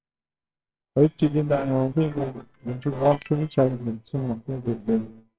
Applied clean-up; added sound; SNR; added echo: neural separator model SepFormer WHAMR!.